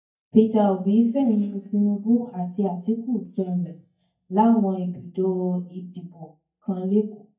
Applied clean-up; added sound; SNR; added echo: neural mask model DeepFilterNet 3.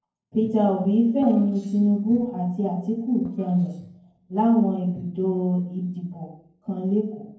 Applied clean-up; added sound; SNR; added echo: neural separator model SepFormer DNS4.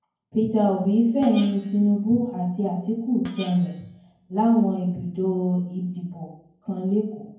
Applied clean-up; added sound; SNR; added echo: none; Screech; 18 dB; reverberation time 0.9 s.